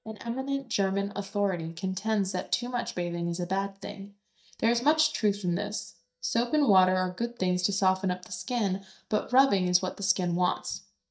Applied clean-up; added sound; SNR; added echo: neural mask model DeepFilterNet 3.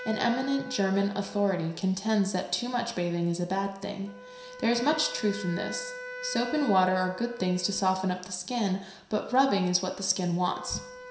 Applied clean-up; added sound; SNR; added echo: none; Wind instrument, woodwind instrument; 15 dB; reverberation time 0.7 s.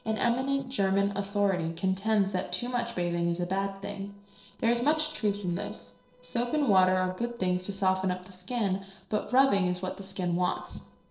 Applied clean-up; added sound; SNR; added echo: neural separator model SepFormer DNS4.